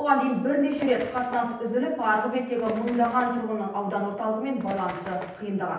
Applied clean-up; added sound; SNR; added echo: none; Bird; 14 dB; reverberation time 0.9 s.